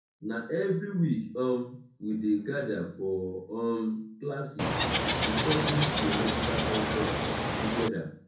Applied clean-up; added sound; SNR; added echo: none; Water / Bird; -3 dB; reverberation time 0.6 s.